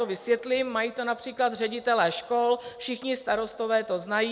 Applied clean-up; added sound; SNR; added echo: none; none; none; none.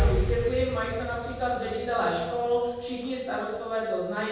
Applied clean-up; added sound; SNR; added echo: none; Explosion; 4 dB; reverberation time 1.3 s.